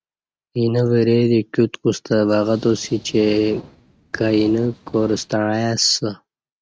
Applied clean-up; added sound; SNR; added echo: neural mask model RNNoise.